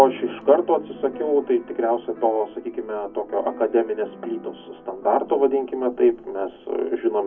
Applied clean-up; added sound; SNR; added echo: none; Keyboard (musical); 19 dB; reverberation time 0.3 s.